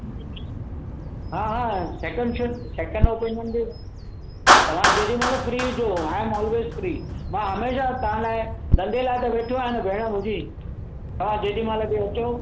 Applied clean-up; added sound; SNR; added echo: none; Clapping + Bird vocalization, bird call, bird song; 0 dB; none.